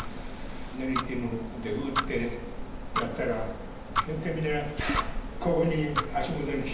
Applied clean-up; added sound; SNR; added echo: none; Tick-tock; 2 dB; reverberation time 0.9 s.